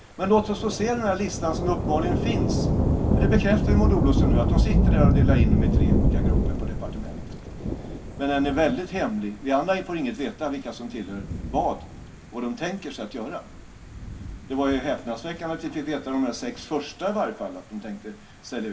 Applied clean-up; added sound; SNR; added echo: none; Thunder / Rain; -3 dB; reverberation time 0.2 s.